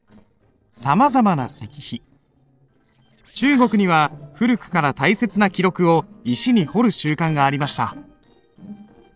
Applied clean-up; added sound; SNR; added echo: neural separator model SepFormer DNS4.